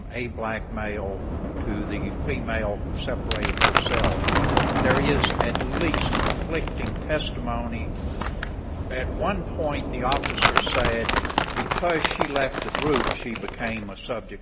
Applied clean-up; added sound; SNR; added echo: none; Crumpling, crinkling + Subway, metro, underground / Train; -4 dB; none.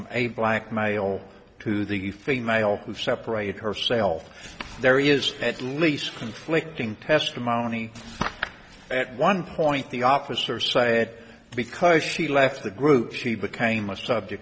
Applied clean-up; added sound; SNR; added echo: none; none; none; none.